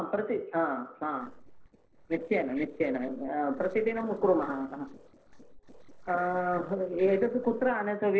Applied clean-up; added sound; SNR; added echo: neural separator model SepFormer DNS4.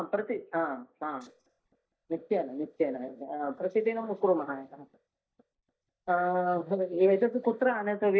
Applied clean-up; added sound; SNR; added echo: neural mask model DeepFilterNet 3.